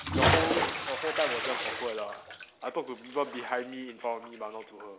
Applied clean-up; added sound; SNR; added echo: none; Bathtub (filling or washing) / Splash, splatter; -2 dB; none.